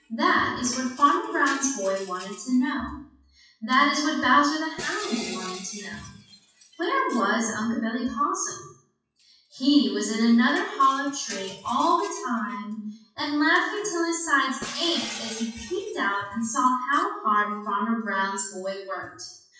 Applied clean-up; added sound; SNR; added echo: classical method WPE with log-MMSE.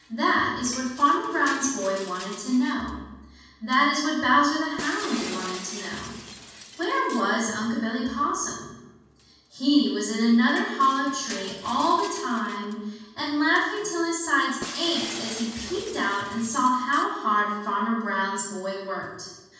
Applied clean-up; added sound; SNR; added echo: none; Shatter; 17 dB; reverberation time 1.2 s.